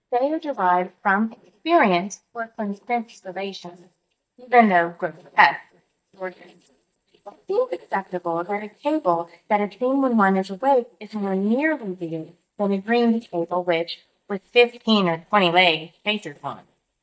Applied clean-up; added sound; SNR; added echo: neural mask model DeepFilterNet 3.